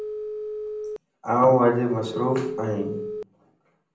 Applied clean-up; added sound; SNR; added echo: none; Telephone; 9 dB; reverberation time 0.6 s.